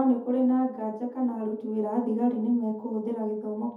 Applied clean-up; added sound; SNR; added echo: none; none; none; reverberation time 0.5 s.